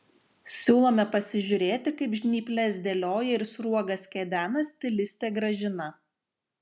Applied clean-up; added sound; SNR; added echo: none; none; none; none.